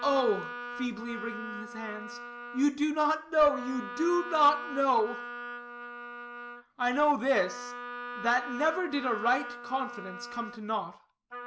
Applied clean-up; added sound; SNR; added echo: none; Wind instrument, woodwind instrument; 11 dB; none.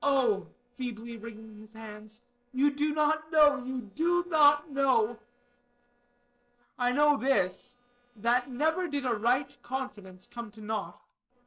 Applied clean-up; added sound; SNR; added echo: neural separator model SepFormer DNS4.